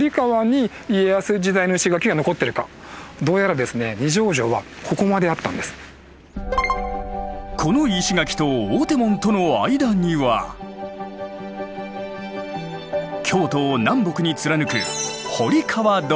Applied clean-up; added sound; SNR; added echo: none; Bass drum / Keyboard (musical); 20 dB; none.